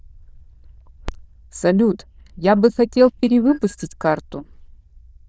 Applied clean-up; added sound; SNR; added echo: neural diffusion model UNIVERSE++.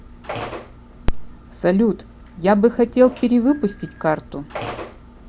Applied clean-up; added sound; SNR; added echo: none; Telephone; 9 dB; none.